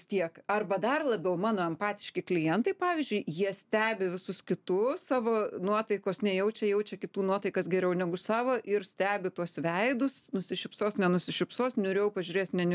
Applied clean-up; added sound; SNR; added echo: none; none; none; none.